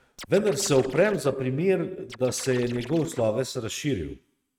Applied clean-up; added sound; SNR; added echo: neural mask model RNNoise.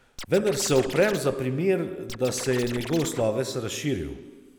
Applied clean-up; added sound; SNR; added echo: none; Scratching (performance technique); 12 dB; none.